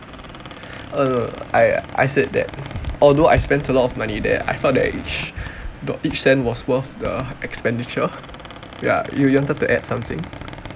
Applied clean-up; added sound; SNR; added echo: none; Squeak; 16 dB; none.